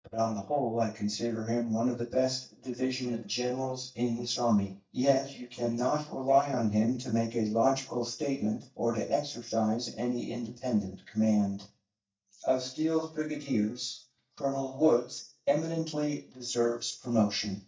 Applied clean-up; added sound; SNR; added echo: neural mask model DeepFilterNet 3.